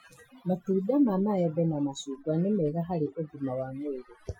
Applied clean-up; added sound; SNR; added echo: classical method Wiener filter.